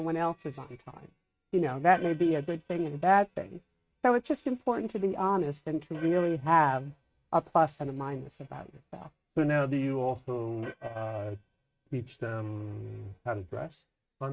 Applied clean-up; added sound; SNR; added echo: neural mask model RNNoise.